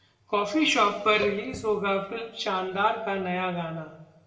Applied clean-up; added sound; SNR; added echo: none; none; none; reverberation time 0.7 s.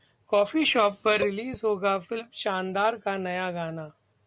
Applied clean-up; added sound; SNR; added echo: none; none; none; none.